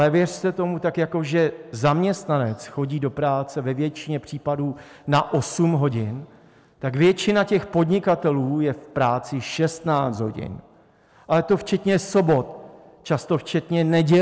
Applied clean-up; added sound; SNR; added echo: none; none; none; none.